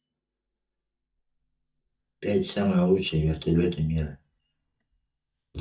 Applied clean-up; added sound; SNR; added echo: neural mask model DeepFilterNet 3.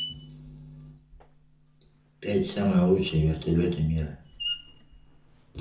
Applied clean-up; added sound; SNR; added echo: none; Screech; 15 dB; reverberation time 0.6 s.